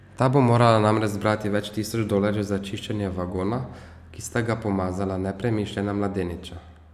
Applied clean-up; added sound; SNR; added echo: none; none; none; none.